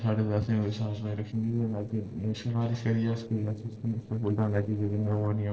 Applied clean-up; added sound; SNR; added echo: neural separator model SepFormer DNS4.